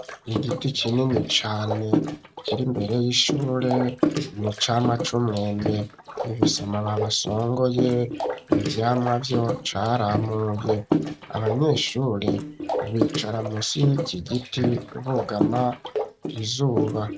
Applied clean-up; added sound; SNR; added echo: neural mask model RNNoise.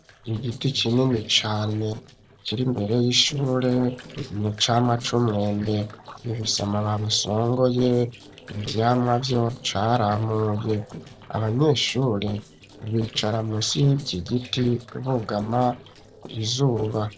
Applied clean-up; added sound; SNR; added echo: neural separator model SepFormer DNS4.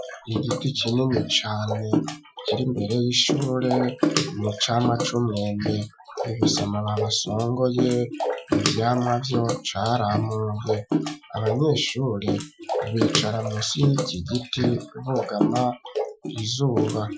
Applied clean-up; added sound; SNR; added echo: classical method Wiener filter.